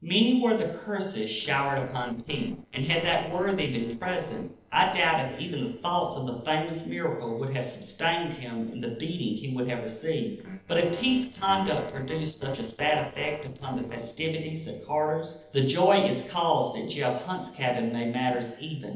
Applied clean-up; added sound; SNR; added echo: neural separator model SepFormer DNS4.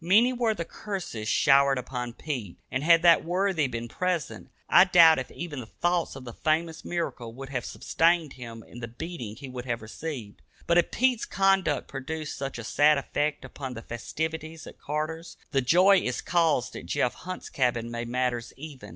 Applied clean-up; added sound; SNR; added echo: none; none; none; none.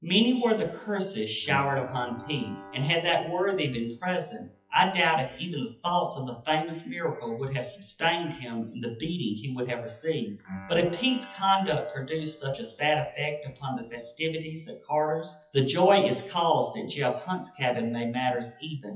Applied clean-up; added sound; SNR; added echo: classical method WPE with log-MMSE.